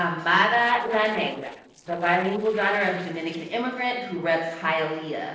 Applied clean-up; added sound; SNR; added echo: neural separator model SepFormer DNS4.